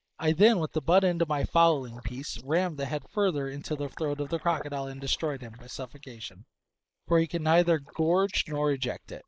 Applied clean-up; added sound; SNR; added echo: neural mask model Resemble Enhance denoiser.